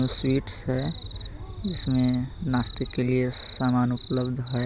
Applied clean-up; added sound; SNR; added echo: none; none; none; none.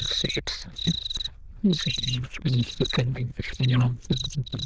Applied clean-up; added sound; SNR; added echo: neural diffusion model UNIVERSE++.